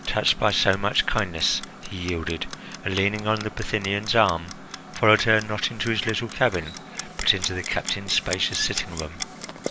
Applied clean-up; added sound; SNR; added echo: none; Clock; 12 dB; none.